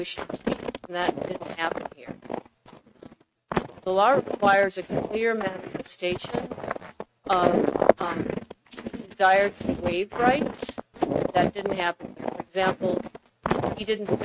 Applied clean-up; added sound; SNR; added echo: neural mask model RNNoise.